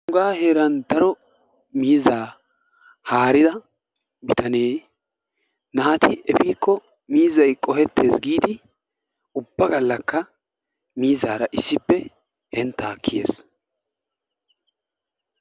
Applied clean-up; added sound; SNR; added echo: none; none; none; none.